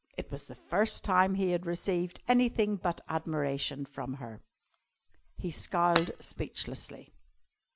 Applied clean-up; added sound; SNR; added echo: none; Shatter; 3 dB; none.